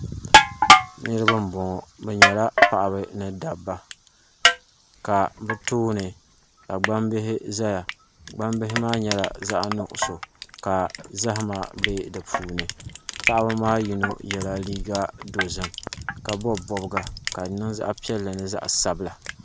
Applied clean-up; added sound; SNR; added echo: none; Crushing; -1 dB; none.